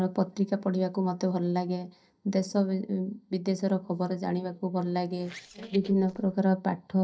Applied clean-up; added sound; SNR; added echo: neural mask model DeepFilterNet 3.